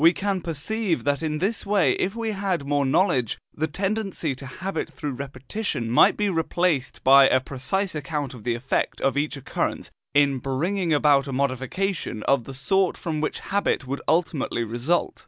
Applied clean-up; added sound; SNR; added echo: none; none; none; none.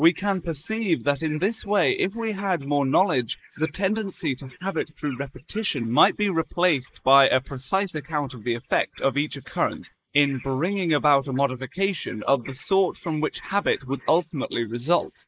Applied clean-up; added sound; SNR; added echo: neural mask model Resemble Enhance denoiser.